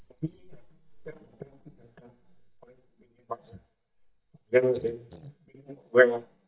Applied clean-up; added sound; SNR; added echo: neural mask model DeepFilterNet 3.